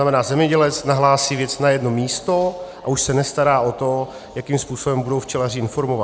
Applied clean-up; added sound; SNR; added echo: none; none; none; none.